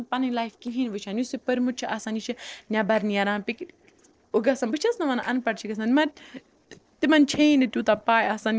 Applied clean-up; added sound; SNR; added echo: neural separator model SepFormer DNS4.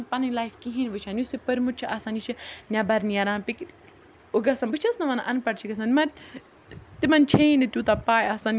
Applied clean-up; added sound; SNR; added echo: none; none; none; none.